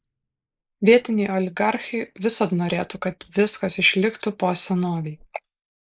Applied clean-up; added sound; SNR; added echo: neural mask model Resemble Enhance denoiser.